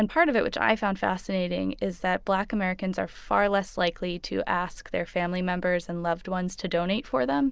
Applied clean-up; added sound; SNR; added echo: none; none; none; none.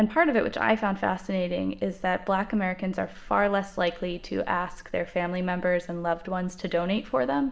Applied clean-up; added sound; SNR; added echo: none; none; none; reverberation time 2.5 s.